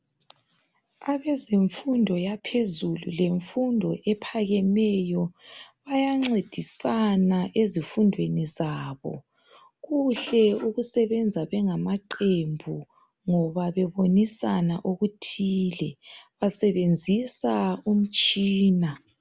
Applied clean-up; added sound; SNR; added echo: none; none; none; none.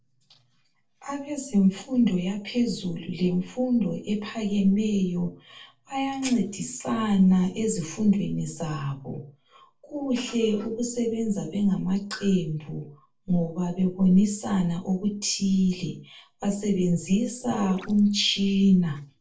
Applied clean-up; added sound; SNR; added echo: neural separator model SepFormer DNS4.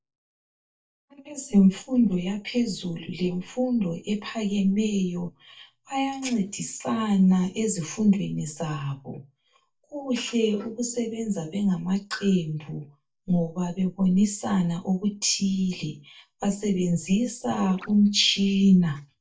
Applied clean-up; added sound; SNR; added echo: neural mask model DeepFilterNet 3.